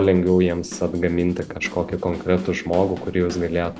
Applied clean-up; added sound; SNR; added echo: none; Whoosh, swoosh, swish + Drum / Drum kit; 16 dB; none.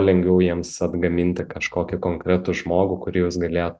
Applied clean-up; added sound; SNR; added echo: none; none; none; none.